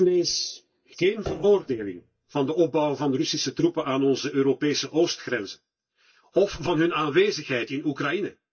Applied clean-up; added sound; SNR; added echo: neural mask model DeepFilterNet 3.